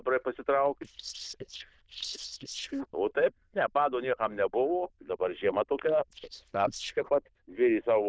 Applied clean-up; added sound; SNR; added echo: neural diffusion model UNIVERSE++.